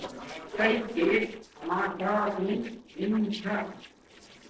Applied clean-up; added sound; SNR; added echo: neural separator model SepFormer DNS4.